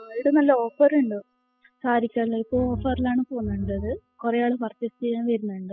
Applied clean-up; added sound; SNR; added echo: classical method spectral subtraction.